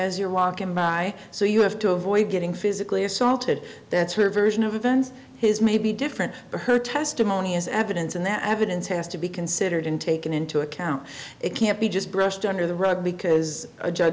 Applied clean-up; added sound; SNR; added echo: none; none; none; none.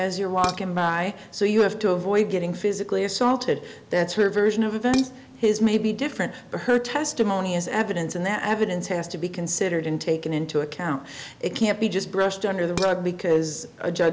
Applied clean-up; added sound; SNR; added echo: none; Dishes, pots, and pans; 13 dB; none.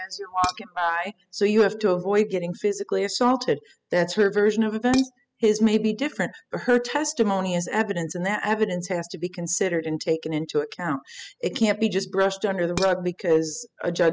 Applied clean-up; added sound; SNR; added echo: classical method spectral subtraction.